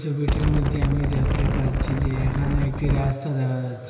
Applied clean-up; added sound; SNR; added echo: none; Wind; -2 dB; reverberation time 1.9 s.